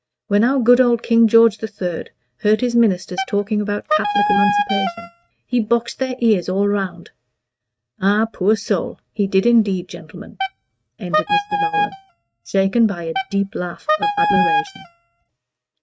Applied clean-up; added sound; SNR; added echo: neural mask model RNNoise.